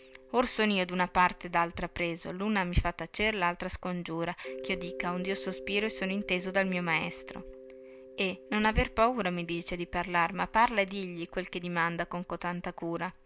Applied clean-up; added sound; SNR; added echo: none; Mallet percussion; 17 dB; none.